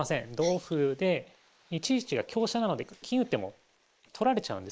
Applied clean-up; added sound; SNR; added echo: neural mask model Resemble Enhance denoiser.